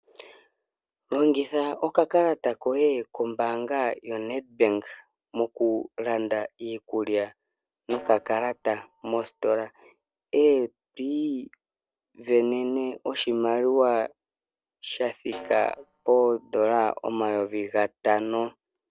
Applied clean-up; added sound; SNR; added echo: neural separator model SepFormer DNS4.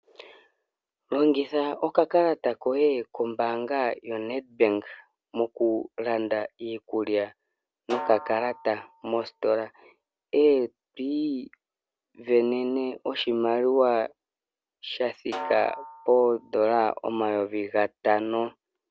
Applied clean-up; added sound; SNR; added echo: none; Snare drum; 14 dB; none.